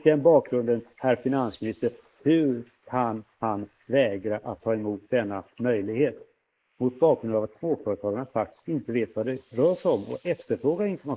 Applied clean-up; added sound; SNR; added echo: neural mask model Resemble Enhance denoiser.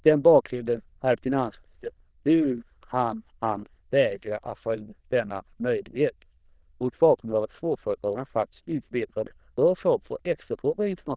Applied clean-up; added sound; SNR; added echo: neural diffusion model UNIVERSE++.